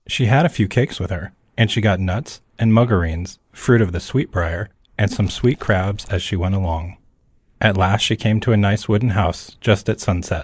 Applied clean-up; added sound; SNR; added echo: neural mask model Resemble Enhance denoiser.